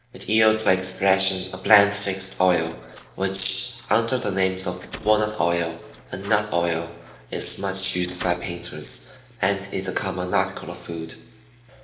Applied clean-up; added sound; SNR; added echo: neural separator model SepFormer DNS4.